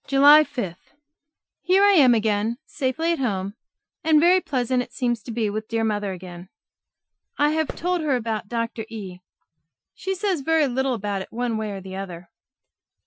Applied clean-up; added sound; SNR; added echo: classical method Wiener filter.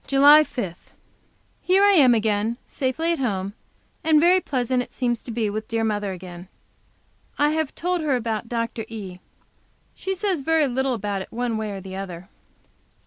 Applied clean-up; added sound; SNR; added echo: none; none; none; none.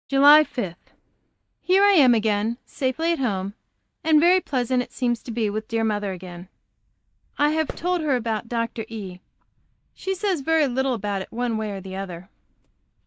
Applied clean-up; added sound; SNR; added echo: neural mask model DeepFilterNet 3.